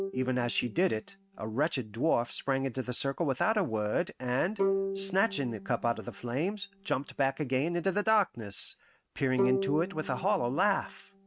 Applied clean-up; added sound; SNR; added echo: neural mask model RNNoise.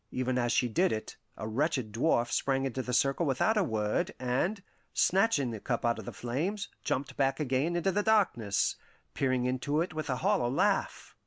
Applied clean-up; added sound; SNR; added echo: none; none; none; none.